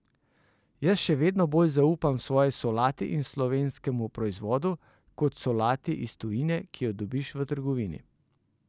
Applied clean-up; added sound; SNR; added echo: none; none; none; none.